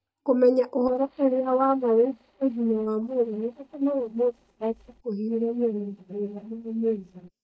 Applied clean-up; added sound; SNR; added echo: neural mask model DeepFilterNet 3.